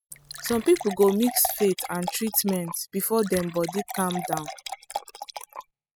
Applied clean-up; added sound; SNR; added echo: classical method spectral subtraction.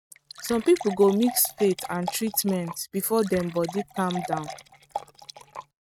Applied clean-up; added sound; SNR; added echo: neural mask model RNNoise.